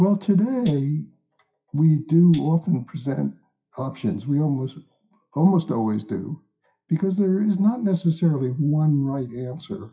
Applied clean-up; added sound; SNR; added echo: classical method WPE with log-MMSE.